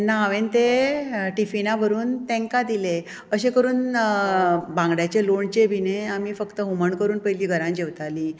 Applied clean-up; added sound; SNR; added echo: neural separator model SepFormer DNS4.